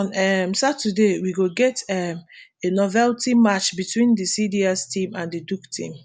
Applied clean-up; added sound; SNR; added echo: none; none; none; none.